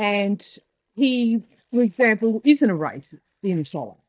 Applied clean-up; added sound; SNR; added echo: neural mask model DeepFilterNet 3.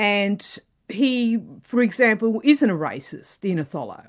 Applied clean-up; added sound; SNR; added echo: none; none; none; none.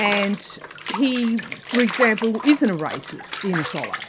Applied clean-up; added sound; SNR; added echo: none; Bathtub (filling or washing) / Water; 9 dB; none.